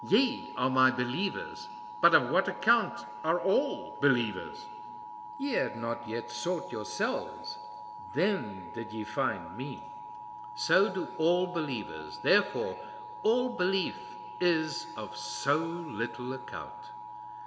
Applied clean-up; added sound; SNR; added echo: none; Alarm; 12 dB; reverberation time 1.6 s.